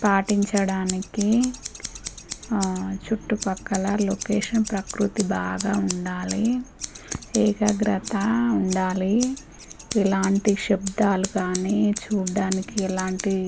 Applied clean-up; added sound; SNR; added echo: none; Scissors; 13 dB; none.